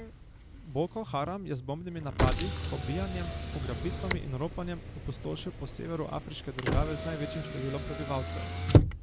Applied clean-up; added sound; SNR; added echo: none; Motor vehicle (road); -4 dB; none.